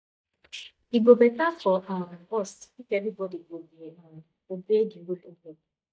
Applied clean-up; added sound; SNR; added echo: neural mask model DeepFilterNet 3.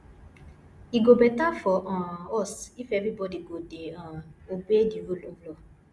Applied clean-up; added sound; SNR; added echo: none; none; none; none.